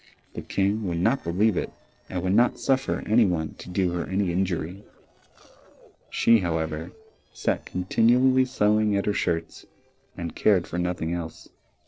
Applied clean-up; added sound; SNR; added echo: neural separator model SepFormer DNS4.